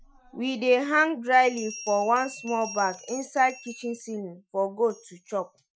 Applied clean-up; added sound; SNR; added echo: classical method Wiener filter.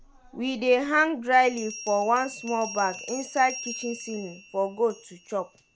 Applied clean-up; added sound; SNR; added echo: none; Bell; 15 dB; none.